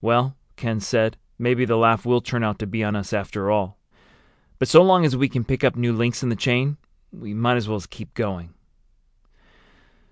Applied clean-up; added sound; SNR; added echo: none; none; none; none.